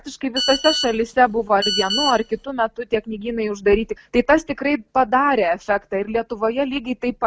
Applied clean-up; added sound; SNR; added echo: none; Telephone; 5 dB; none.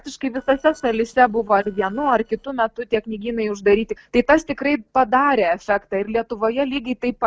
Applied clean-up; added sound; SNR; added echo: neural separator model SepFormer DNS4.